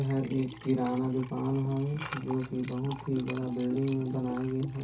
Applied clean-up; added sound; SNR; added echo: none; Liquid; 12 dB; reverberation time 0.3 s.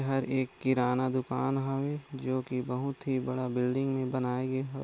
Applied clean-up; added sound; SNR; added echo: none; none; none; none.